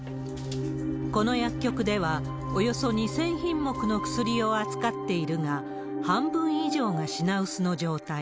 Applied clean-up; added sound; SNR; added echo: none; none; none; none.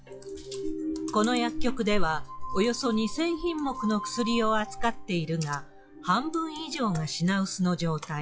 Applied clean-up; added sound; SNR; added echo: classical method log-MMSE.